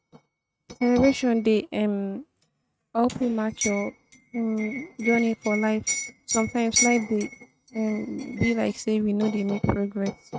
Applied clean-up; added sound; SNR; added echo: neural mask model RNNoise.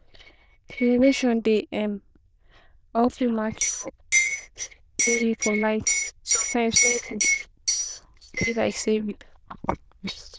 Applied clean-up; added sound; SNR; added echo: neural diffusion model UNIVERSE++.